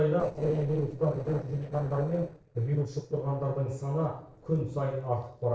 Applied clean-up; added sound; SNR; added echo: neural separator model SepFormer DNS4.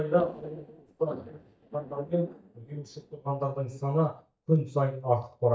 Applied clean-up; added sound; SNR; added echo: neural mask model DeepFilterNet 3.